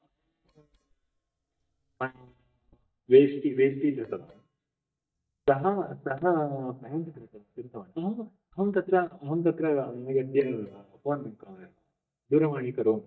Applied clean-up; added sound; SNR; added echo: neural mask model DeepFilterNet 3.